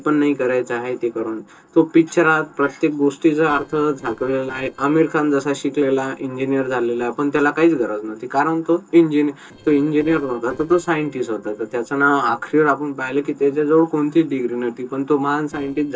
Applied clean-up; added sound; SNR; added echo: neural separator model SepFormer DNS4.